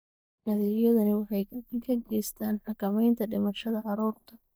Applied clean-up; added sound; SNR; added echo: neural mask model DeepFilterNet 3.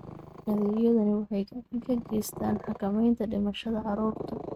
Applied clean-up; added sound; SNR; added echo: neural mask model RNNoise.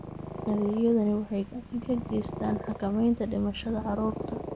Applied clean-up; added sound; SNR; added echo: none; Purr; 10 dB; none.